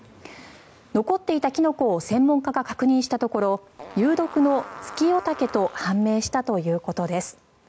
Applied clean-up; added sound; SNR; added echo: none; Fart; 17 dB; none.